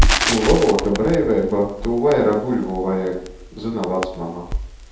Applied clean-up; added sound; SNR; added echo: none; Crackle; 3 dB; reverberation time 0.8 s.